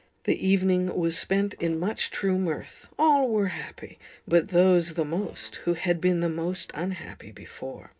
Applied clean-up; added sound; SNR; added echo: neural separator model SepFormer DNS4.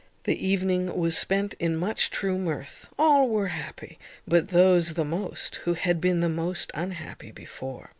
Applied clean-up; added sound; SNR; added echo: none; none; none; none.